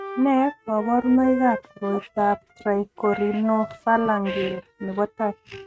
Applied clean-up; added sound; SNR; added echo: neural mask model RNNoise.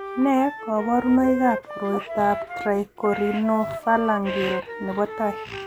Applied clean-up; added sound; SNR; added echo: none; Wind instrument, woodwind instrument; 9 dB; none.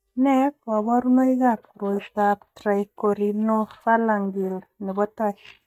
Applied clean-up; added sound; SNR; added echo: neural mask model DeepFilterNet 3.